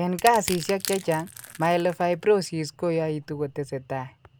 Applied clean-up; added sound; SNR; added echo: none; Crushing; 14 dB; none.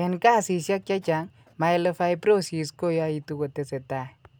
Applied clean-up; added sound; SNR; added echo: none; none; none; none.